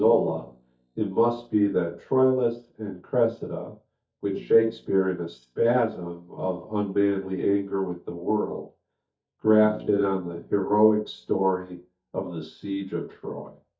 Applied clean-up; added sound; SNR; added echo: neural mask model DeepFilterNet 3.